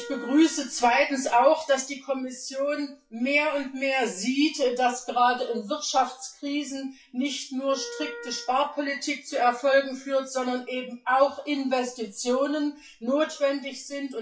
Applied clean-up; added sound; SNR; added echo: classical method WPE with log-MMSE.